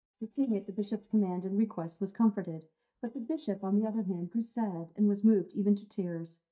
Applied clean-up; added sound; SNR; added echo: neural mask model DeepFilterNet 3.